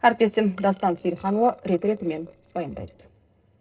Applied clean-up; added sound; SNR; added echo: neural separator model SepFormer DNS4.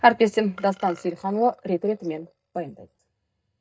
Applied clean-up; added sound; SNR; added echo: neural mask model DeepFilterNet 3.